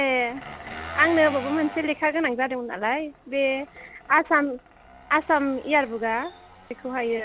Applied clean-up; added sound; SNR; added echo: none; Engine; 16 dB; none.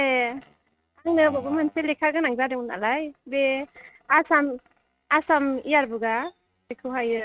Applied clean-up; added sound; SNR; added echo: neural mask model RNNoise.